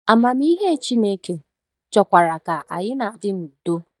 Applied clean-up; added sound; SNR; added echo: neural mask model DeepFilterNet 3.